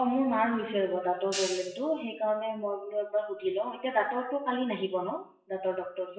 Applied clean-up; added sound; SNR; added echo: classical method WPE with log-MMSE.